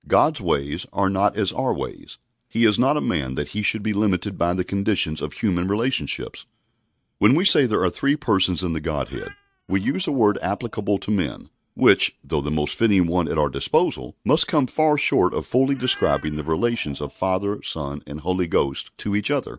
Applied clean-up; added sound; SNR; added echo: neural mask model RNNoise.